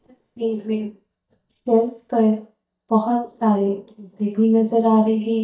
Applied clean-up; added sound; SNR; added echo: neural mask model DeepFilterNet 3.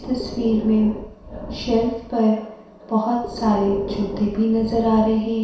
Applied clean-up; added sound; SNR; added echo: none; Breathing; 12 dB; reverberation time 0.7 s.